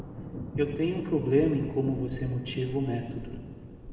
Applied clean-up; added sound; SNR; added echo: none; Thunder; 10 dB; reverberation time 1.6 s.